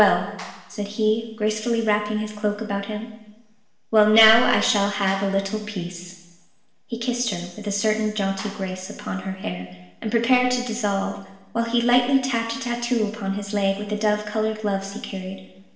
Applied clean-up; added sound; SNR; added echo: none; Clapping; 20 dB; reverberation time 1.0 s.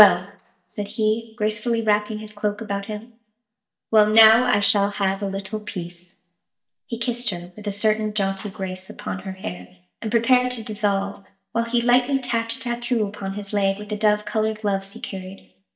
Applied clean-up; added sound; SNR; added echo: neural mask model DeepFilterNet 3.